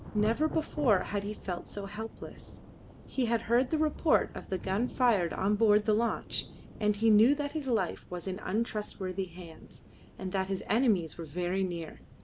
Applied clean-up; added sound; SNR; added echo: none; Thunder / Rain; 16 dB; none.